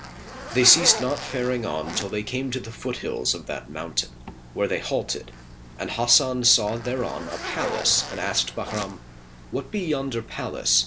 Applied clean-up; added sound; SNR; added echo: none; Zipper (clothing); 11 dB; none.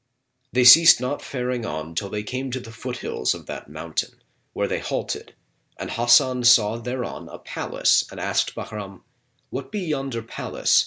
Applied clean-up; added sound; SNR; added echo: none; none; none; none.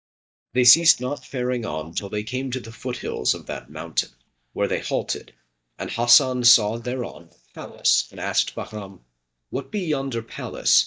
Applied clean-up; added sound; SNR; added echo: neural mask model DeepFilterNet 3.